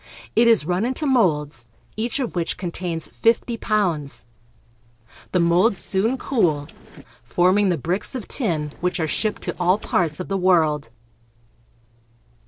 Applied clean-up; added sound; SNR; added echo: neural separator model SepFormer DNS4.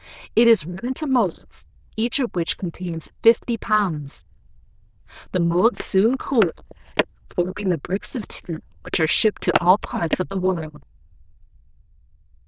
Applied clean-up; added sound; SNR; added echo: neural diffusion model UNIVERSE++.